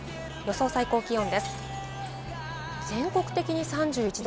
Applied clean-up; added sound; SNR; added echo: none; Shatter; 15 dB; none.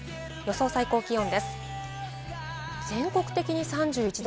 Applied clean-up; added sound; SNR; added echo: none; none; none; none.